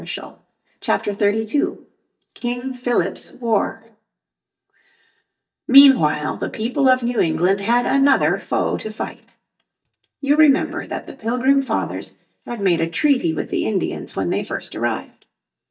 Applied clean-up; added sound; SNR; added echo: neural mask model DeepFilterNet 3.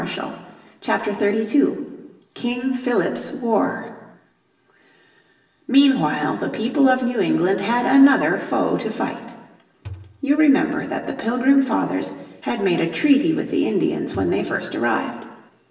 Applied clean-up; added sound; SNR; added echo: none; Thump, thud; 19 dB; reverberation time 1.1 s.